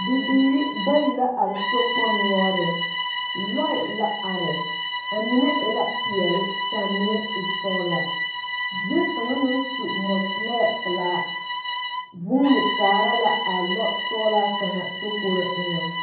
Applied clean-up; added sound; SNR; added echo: none; Bowed string instrument; 2 dB; reverberation time 0.7 s.